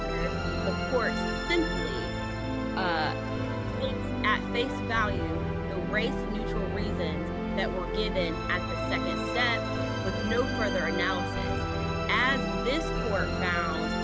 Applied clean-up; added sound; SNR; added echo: none; Musical instrument; -2 dB; none.